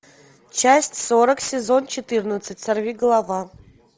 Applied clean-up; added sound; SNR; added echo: none; none; none; none.